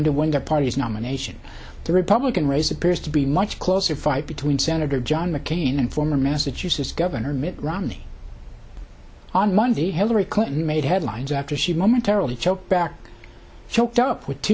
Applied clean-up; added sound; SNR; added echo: none; none; none; none.